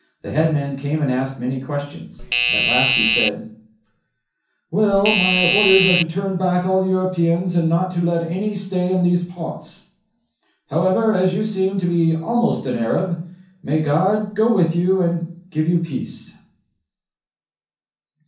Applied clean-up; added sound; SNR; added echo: none; Doorbell; -5 dB; reverberation time 0.6 s.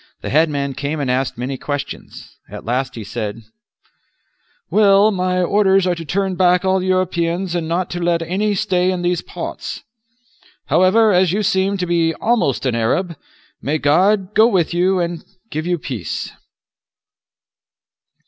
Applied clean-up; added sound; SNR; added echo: none; none; none; none.